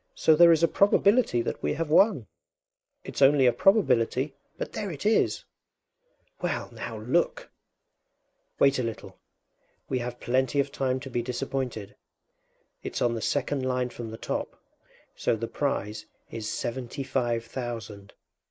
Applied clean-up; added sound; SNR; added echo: neural mask model Resemble Enhance denoiser.